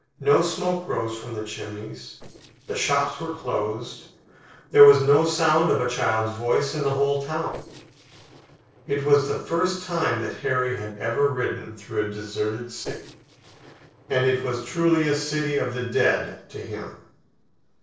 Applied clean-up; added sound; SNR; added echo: neural separator model SepFormer DNS4.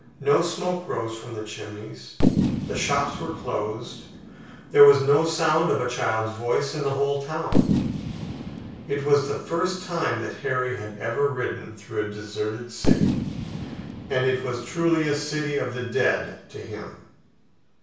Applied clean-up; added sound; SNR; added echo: none; Fireworks; 4 dB; reverberation time 0.6 s.